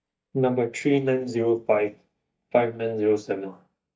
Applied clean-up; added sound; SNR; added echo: neural mask model DeepFilterNet 3.